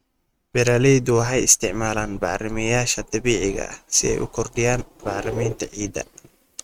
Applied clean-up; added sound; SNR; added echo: neural mask model RNNoise.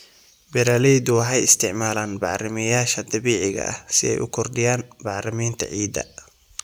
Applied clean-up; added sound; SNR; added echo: none; none; none; none.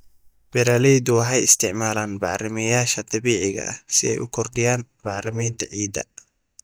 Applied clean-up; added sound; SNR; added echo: neural mask model DeepFilterNet 3.